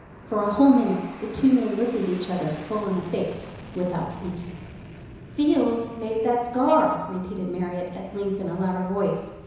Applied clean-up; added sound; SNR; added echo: none; Fixed-wing aircraft, airplane; 17 dB; reverberation time 1.0 s.